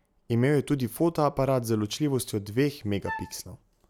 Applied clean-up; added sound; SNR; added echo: none; Wind instrument, woodwind instrument; 12 dB; none.